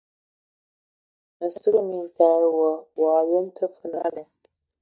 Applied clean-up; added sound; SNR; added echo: neural mask model DeepFilterNet 3.